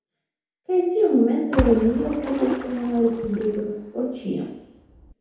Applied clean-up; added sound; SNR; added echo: none; Splash, splatter; 9 dB; reverberation time 0.9 s.